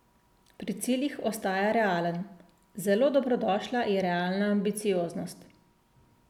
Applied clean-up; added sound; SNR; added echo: none; none; none; none.